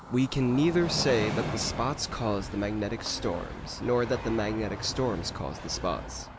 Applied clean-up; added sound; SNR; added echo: none; Train; 8 dB; none.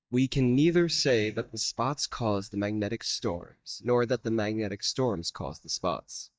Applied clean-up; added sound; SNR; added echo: neural mask model DeepFilterNet 3.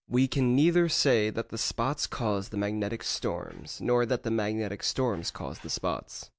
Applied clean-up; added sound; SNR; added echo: none; none; none; none.